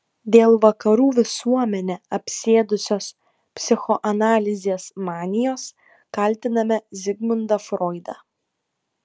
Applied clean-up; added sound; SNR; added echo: none; none; none; none.